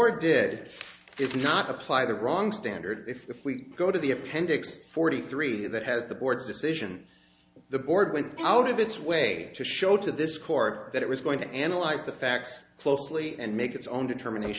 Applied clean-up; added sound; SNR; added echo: none; Bowed string instrument; 12 dB; none.